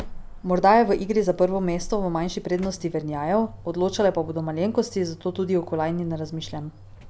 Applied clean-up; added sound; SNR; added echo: none; Slam / Engine + Cricket / Motor vehicle (road); 14 dB; none.